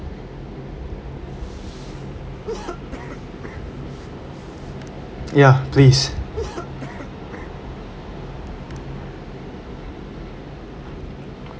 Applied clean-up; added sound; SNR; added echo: none; Cough; 16 dB; none.